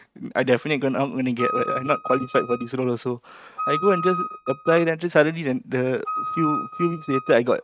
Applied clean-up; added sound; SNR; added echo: neural mask model RNNoise.